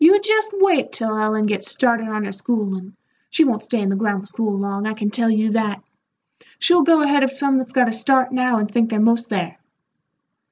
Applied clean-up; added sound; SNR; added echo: none; none; none; none.